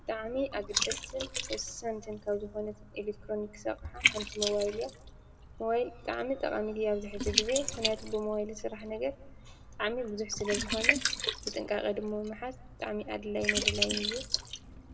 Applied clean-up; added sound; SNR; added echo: none; Liquid; 1 dB; reverberation time 0.5 s.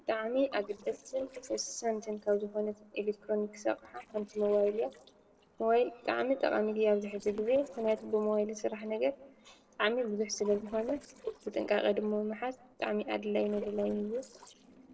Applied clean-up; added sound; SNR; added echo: neural separator model SepFormer DNS4.